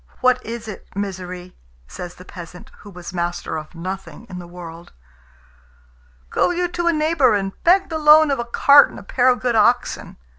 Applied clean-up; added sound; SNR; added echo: none; none; none; none.